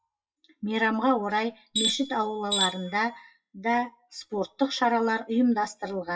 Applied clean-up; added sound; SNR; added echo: classical method WPE with log-MMSE.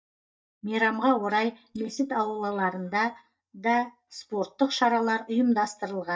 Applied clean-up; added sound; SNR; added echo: neural mask model DeepFilterNet 3.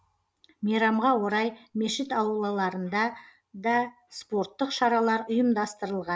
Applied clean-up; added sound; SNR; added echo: none; none; none; none.